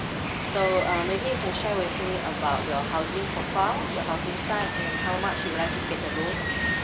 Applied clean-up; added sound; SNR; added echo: none; Water; -1 dB; none.